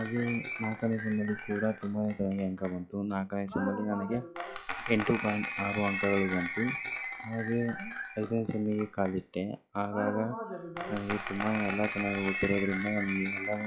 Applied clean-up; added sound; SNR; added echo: classical method log-MMSE.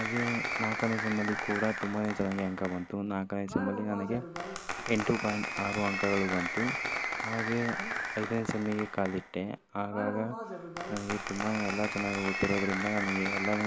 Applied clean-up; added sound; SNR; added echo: none; Applause; 3 dB; none.